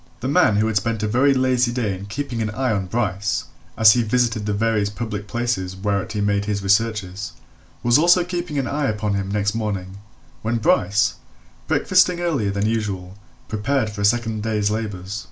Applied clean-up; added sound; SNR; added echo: none; none; none; none.